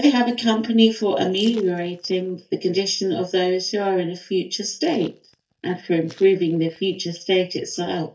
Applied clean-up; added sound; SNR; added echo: neural mask model DeepFilterNet 3.